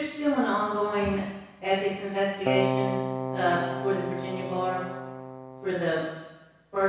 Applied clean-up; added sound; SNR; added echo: none; Keyboard (musical); 2 dB; reverberation time 1.1 s.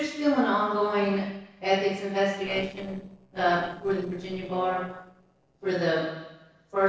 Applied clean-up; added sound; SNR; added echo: neural separator model SepFormer DNS4.